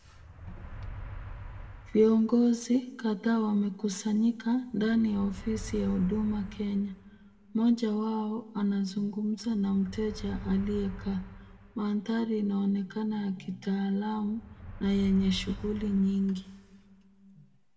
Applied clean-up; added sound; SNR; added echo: none; Motor vehicle (road); 15 dB; reverberation time 0.9 s.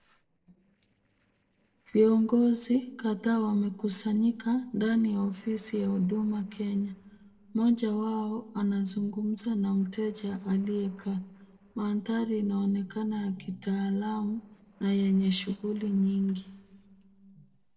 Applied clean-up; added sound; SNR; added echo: neural separator model SepFormer DNS4.